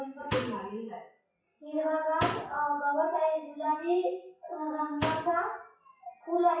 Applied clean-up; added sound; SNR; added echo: classical method WPE with log-MMSE.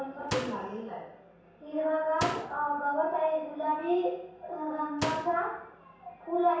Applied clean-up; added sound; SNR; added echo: none; Slam; 8 dB; reverberation time 0.7 s.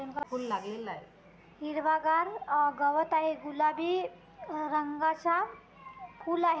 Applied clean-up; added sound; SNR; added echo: none; none; none; none.